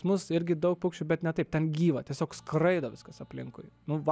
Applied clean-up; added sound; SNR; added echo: none; none; none; none.